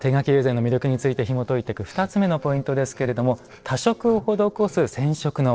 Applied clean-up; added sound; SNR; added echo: neural separator model SepFormer DNS4.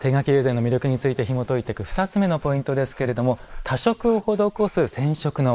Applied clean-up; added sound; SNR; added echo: neural mask model Resemble Enhance denoiser.